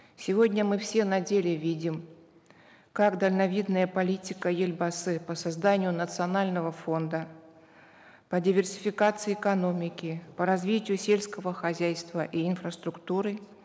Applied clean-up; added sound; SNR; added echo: none; none; none; none.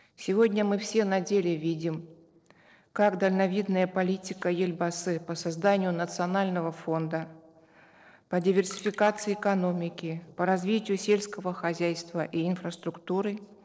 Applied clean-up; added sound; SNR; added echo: neural separator model SepFormer DNS4.